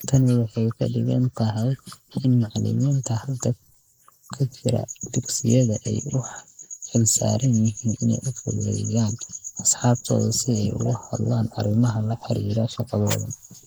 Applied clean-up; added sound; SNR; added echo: neural mask model Resemble Enhance denoiser.